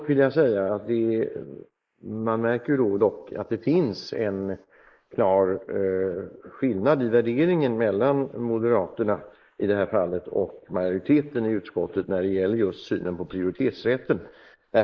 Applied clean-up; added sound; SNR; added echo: neural mask model Resemble Enhance denoiser.